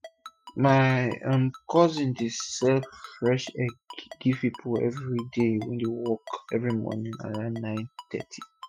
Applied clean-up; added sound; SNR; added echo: classical method Wiener filter.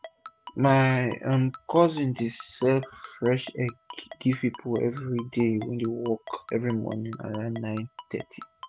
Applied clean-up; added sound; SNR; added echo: none; Ringtone; 19 dB; none.